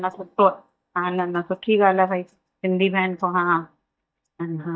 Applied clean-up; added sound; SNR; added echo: neural mask model DeepFilterNet 3.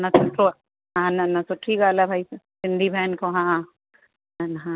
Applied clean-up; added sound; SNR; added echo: none; none; none; none.